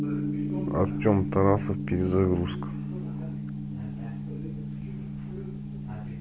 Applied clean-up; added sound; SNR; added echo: none; Gong; 2 dB; none.